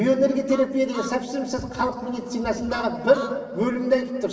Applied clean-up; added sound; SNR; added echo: none; Truck; 18 dB; reverberation time 2.0 s.